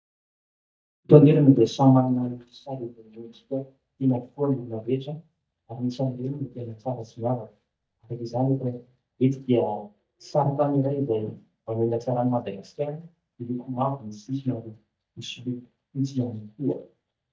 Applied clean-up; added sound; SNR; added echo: neural mask model DeepFilterNet 3.